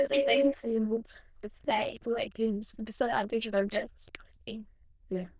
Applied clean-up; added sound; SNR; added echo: neural diffusion model UNIVERSE++.